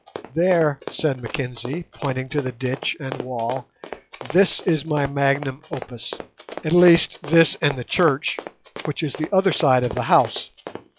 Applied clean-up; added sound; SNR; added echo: classical method log-MMSE.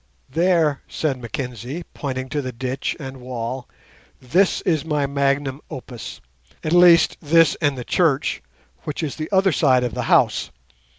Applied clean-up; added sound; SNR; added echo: none; none; none; none.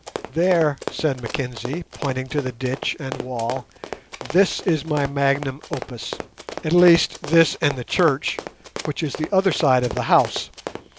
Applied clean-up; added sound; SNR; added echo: none; Run; 12 dB; none.